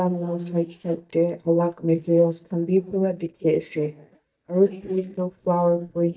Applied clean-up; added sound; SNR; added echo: neural mask model DeepFilterNet 3.